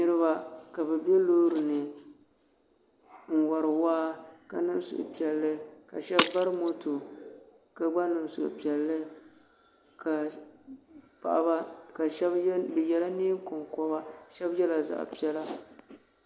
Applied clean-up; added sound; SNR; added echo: none; Shatter; 5 dB; none.